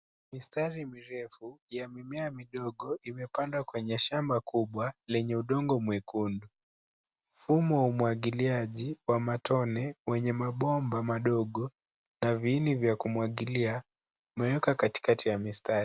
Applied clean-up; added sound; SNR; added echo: none; none; none; none.